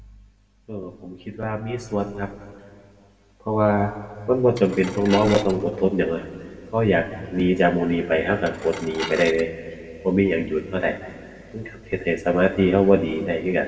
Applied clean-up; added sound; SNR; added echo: none; Dishes, pots, and pans / Glass; 12 dB; reverberation time 1.8 s.